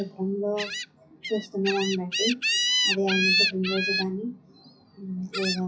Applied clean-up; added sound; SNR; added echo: classical method WPE with log-MMSE.